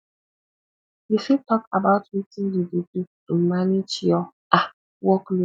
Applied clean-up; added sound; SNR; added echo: none; none; none; none.